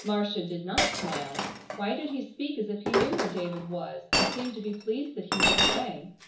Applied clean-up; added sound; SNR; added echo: none; Chink, clink; -2 dB; reverberation time 0.7 s.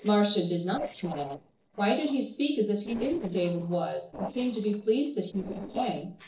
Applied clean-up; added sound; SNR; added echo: neural separator model SepFormer DNS4.